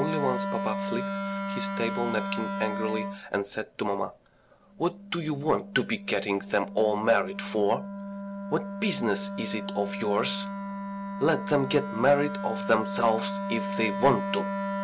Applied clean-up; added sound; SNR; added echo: none; Wind instrument, woodwind instrument; 5 dB; none.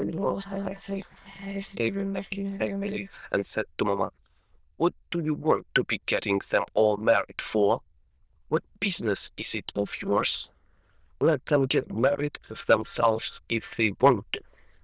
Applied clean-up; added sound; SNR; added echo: neural diffusion model UNIVERSE++.